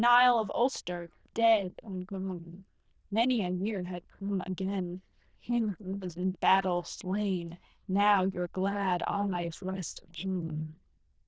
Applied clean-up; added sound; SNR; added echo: neural diffusion model UNIVERSE++.